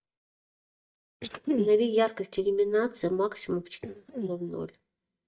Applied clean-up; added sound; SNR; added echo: neural mask model DeepFilterNet 3.